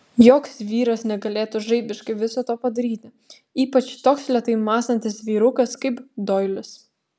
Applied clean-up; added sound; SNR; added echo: none; none; none; none.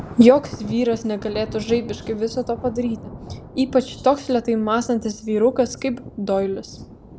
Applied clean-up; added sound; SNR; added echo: none; Thunder; 16 dB; none.